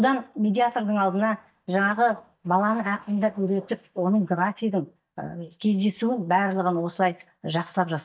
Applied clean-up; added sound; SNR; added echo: neural mask model DeepFilterNet 3.